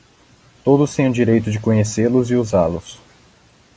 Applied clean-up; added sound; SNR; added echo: none; none; none; none.